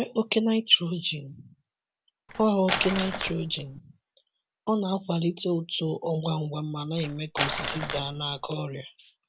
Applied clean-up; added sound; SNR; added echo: none; Crumpling, crinkling; 5 dB; none.